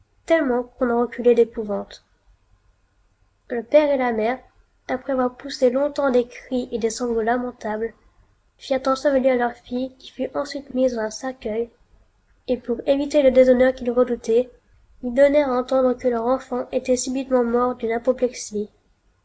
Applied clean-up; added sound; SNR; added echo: none; none; none; none.